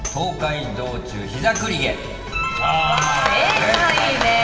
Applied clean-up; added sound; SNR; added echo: none; Tambourine; 18 dB; reverberation time 2.3 s.